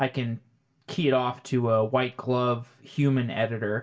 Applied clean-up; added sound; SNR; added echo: none; none; none; reverberation time 0.2 s.